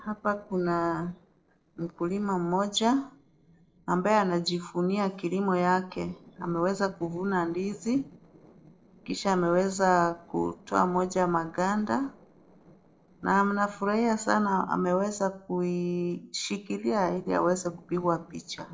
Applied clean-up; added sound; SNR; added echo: neural separator model SepFormer DNS4.